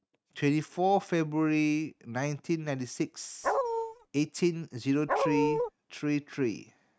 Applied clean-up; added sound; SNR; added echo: neural mask model RNNoise.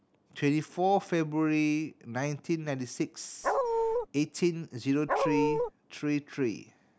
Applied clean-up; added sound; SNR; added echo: none; Dog; -3 dB; none.